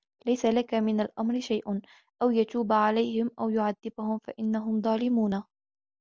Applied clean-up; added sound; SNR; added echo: none; none; none; none.